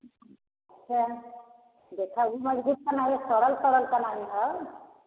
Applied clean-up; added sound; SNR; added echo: none; none; none; none.